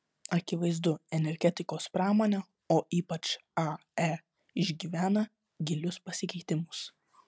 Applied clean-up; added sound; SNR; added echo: none; none; none; none.